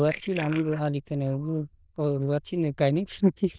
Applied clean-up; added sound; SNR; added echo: neural diffusion model UNIVERSE++.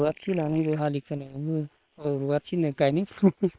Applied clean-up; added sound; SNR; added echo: neural separator model SepFormer WHAM!.